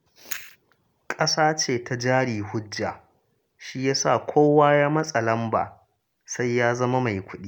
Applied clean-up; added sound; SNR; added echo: none; none; none; none.